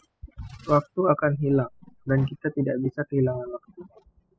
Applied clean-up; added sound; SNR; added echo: classical method spectral subtraction.